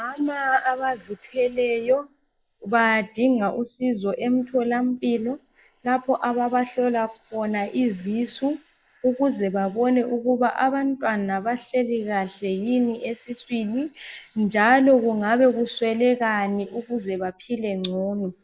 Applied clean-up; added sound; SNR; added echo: neural mask model Resemble Enhance denoiser.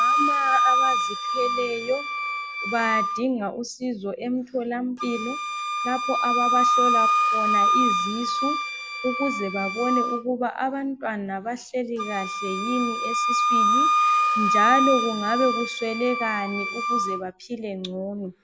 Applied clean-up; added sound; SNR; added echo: none; Wind instrument, woodwind instrument; -3 dB; none.